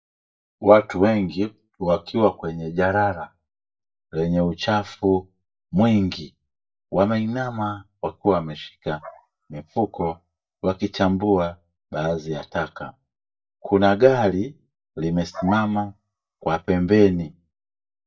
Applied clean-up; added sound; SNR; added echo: neural mask model DeepFilterNet 3.